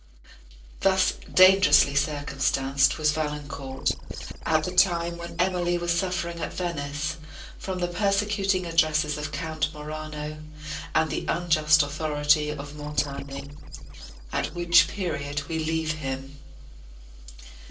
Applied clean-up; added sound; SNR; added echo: neural separator model SepFormer DNS4.